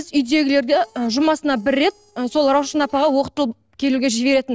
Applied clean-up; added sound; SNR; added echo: neural separator model SepFormer DNS4.